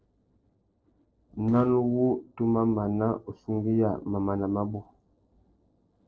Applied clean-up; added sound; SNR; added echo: neural separator model SepFormer DNS4.